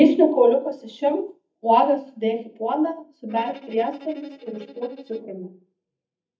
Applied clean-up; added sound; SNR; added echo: neural mask model DeepFilterNet 3.